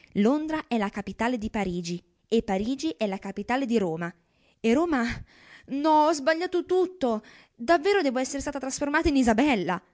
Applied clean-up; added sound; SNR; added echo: none; none; none; none.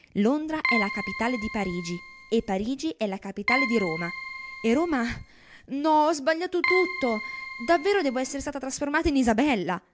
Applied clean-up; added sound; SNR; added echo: none; Keyboard (musical); 6 dB; none.